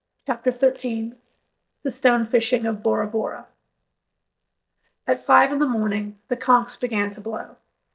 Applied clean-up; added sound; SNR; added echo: neural mask model DeepFilterNet 3.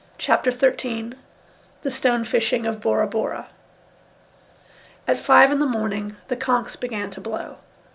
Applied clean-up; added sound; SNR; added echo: none; none; none; none.